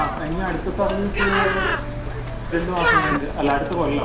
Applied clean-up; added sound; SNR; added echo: none; Bird; -1 dB; reverberation time 0.7 s.